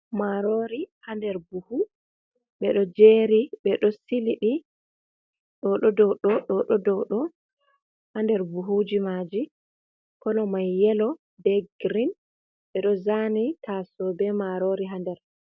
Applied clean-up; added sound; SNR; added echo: none; none; none; none.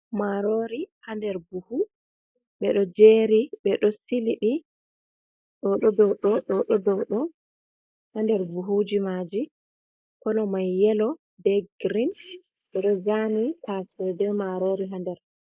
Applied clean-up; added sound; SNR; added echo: neural mask model Resemble Enhance denoiser.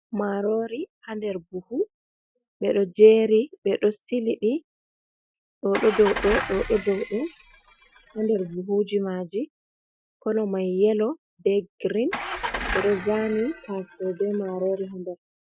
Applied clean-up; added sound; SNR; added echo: classical method Wiener filter.